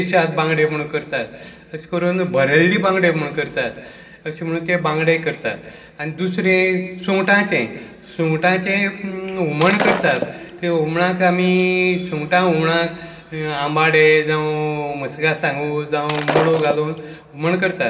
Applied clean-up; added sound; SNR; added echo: none; Shatter; 6 dB; reverberation time 2.6 s.